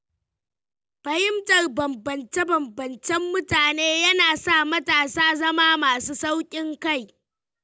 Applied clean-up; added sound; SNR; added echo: none; none; none; none.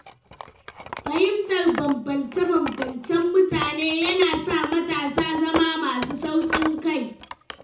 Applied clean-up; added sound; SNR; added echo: none; Wood; 10 dB; reverberation time 0.6 s.